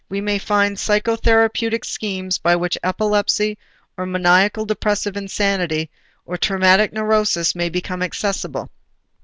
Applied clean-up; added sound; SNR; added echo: none; none; none; none.